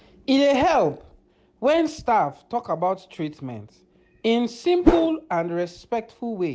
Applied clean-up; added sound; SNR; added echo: none; Whoosh, swoosh, swish; -4 dB; none.